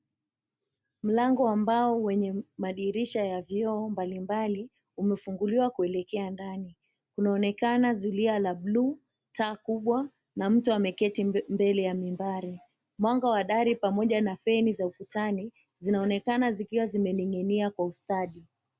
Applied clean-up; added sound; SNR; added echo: none; none; none; none.